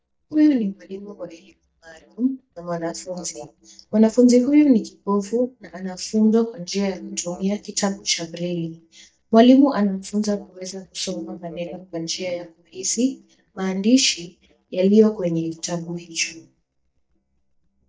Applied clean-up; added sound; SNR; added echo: neural mask model DeepFilterNet 3.